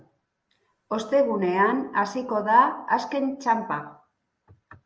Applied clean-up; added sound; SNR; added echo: none; none; none; none.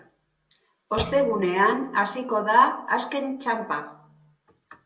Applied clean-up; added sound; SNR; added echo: none; Thump, thud; 15 dB; reverberation time 0.2 s.